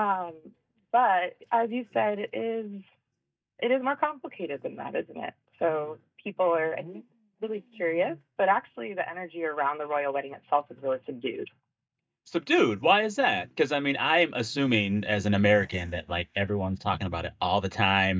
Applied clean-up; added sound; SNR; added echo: neural mask model DeepFilterNet 3.